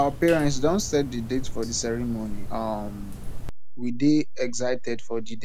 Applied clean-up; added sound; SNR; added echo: none; Drip; 2 dB; none.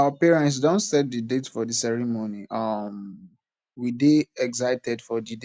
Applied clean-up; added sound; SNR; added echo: none; none; none; none.